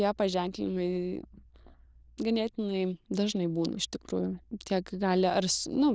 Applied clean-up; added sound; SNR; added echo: neural diffusion model UNIVERSE++.